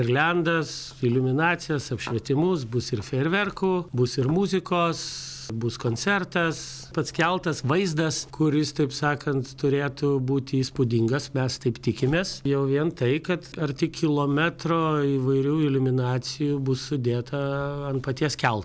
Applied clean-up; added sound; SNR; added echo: none; none; none; none.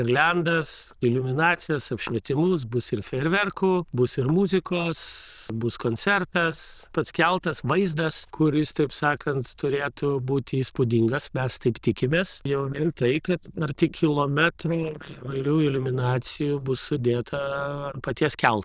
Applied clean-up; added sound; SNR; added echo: neural diffusion model UNIVERSE++.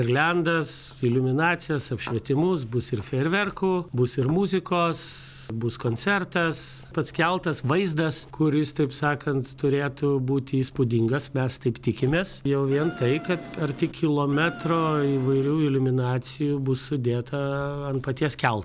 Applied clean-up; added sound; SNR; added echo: none; Insect; 14 dB; none.